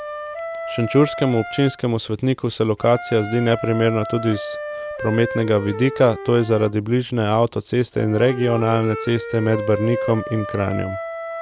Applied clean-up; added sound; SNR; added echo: none; Wind instrument, woodwind instrument; 10 dB; none.